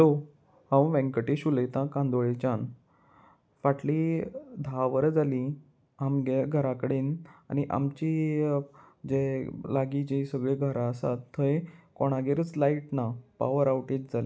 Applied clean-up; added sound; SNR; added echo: none; none; none; none.